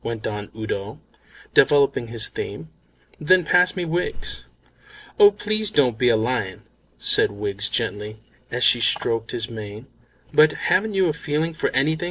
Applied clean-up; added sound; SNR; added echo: neural separator model SepFormer DNS4.